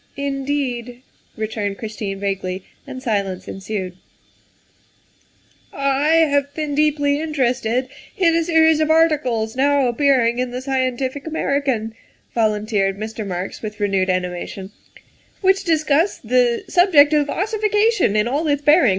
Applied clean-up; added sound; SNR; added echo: none; none; none; none.